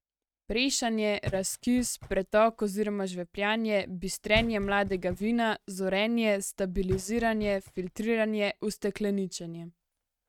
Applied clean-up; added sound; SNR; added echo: neural mask model RNNoise.